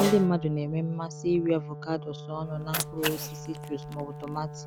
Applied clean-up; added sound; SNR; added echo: none; Wind instrument, woodwind instrument + Cat; 7 dB; none.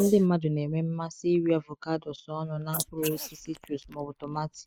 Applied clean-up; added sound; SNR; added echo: neural mask model Resemble Enhance denoiser.